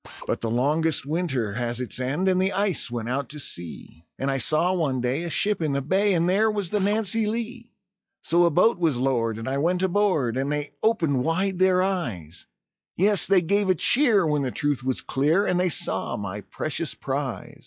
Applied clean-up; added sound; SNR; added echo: classical method log-MMSE.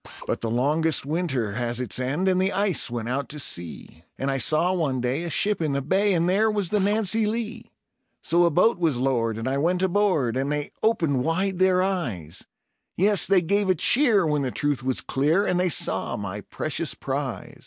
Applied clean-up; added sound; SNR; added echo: neural mask model Resemble Enhance denoiser.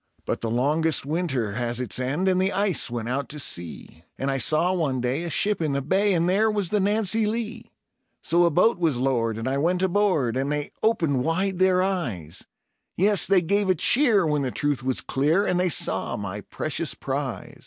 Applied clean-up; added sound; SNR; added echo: none; none; none; none.